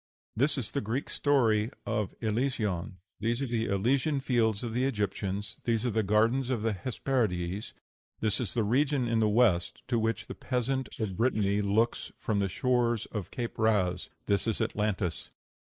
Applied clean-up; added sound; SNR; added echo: neural mask model Resemble Enhance denoiser.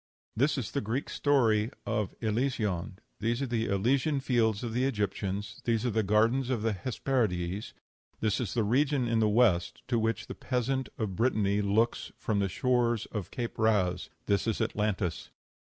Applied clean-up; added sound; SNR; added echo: none; none; none; none.